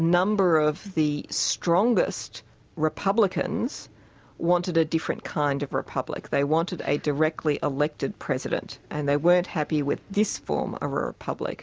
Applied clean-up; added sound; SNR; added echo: none; none; none; none.